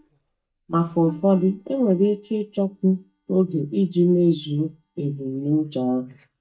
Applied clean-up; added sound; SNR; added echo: neural mask model DeepFilterNet 3.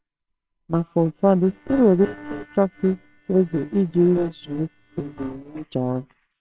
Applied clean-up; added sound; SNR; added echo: neural separator model SepFormer WHAMR!.